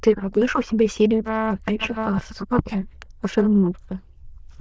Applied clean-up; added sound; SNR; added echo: neural diffusion model UNIVERSE++.